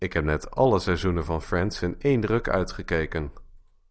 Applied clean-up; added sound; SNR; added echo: none; none; none; none.